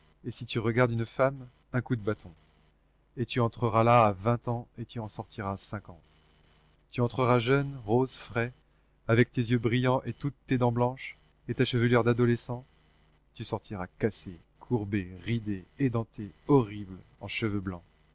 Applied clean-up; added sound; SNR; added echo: none; none; none; none.